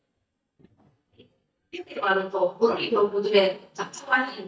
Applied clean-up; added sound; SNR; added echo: neural mask model DeepFilterNet 3.